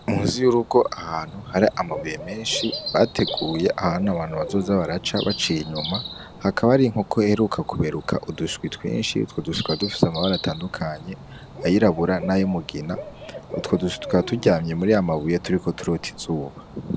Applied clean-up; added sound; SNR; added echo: none; Cricket / Bird + Bird; 13 dB; none.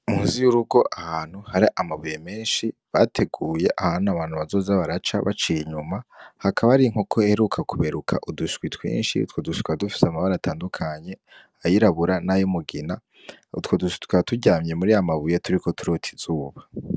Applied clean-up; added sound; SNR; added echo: none; none; none; none.